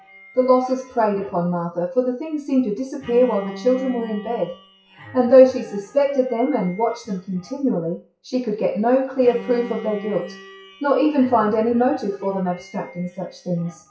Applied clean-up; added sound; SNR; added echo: classical method WPE with log-MMSE.